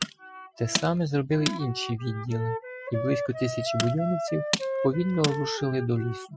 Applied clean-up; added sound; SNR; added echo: classical method spectral subtraction.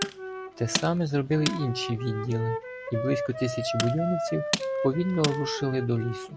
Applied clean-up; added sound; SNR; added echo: none; Wind instrument, woodwind instrument + Tools; 4 dB; none.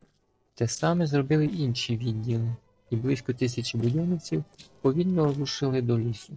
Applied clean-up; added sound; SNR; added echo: neural separator model SepFormer DNS4.